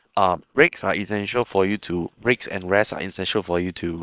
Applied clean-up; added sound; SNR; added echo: neural separator model SepFormer WHAM!.